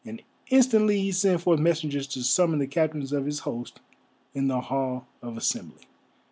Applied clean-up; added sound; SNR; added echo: none; none; none; none.